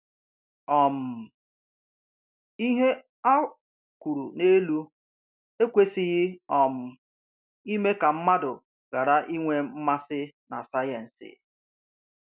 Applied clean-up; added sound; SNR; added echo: none; none; none; none.